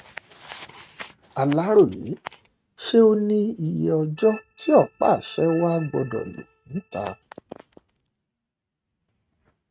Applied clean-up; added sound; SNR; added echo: neural mask model RNNoise.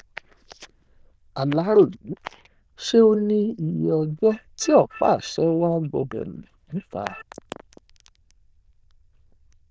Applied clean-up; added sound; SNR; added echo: neural diffusion model UNIVERSE++.